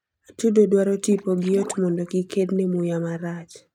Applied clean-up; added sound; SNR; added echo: neural mask model RNNoise.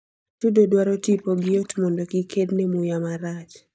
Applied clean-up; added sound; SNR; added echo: neural mask model DeepFilterNet 3.